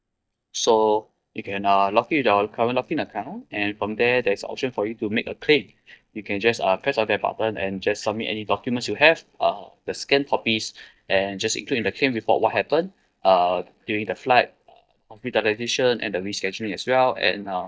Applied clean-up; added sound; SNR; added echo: neural mask model DeepFilterNet 3.